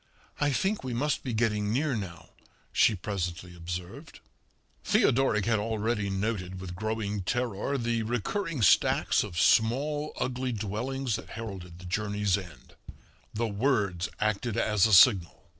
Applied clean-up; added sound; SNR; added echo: neural separator model SepFormer DNS4.